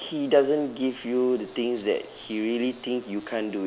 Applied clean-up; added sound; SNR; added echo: none; none; none; none.